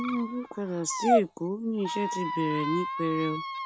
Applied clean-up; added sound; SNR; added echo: none; Squeak; 2 dB; none.